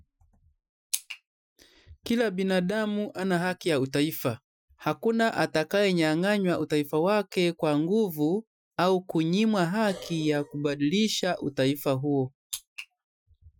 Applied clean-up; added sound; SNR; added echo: classical method Wiener filter.